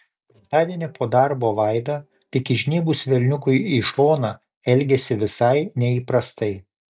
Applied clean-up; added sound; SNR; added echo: neural mask model DeepFilterNet 3.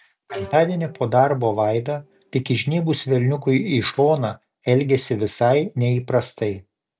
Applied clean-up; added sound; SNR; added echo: none; Bowed string instrument; 20 dB; none.